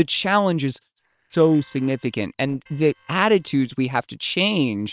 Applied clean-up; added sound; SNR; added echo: neural separator model SepFormer WHAM!.